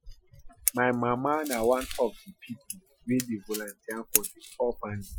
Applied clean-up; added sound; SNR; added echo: classical method Wiener filter.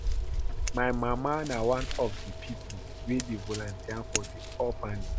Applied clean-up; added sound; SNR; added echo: none; Scissors; -1 dB; none.